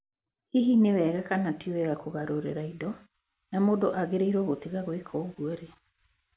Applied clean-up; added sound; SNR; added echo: none; none; none; none.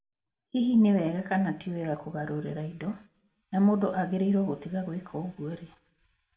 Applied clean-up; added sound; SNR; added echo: none; none; none; reverberation time 0.2 s.